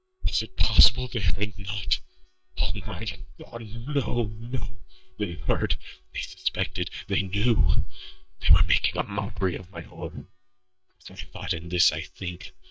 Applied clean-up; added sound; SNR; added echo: neural mask model DeepFilterNet 3.